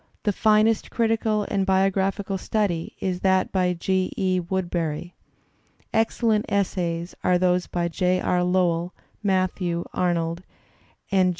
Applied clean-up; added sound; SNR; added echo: none; none; none; none.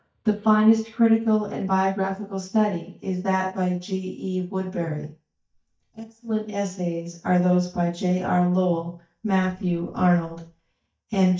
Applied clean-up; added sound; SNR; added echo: neural mask model DeepFilterNet 3.